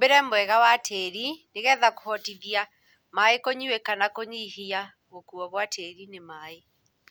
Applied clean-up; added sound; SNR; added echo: none; none; none; none.